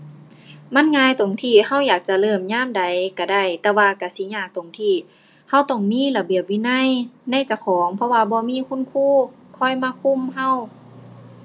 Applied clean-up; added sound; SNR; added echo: none; none; none; none.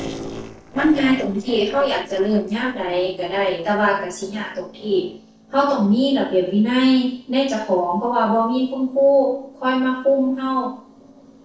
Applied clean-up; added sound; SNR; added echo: neural separator model SepFormer DNS4.